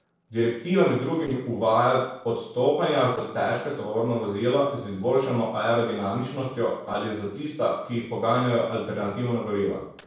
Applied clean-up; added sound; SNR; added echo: neural separator model SepFormer DNS4.